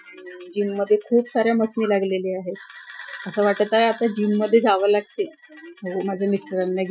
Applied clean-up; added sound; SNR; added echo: classical method Wiener filter.